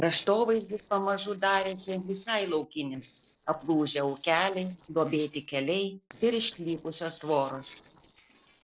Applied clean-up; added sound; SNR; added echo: neural separator model SepFormer DNS4.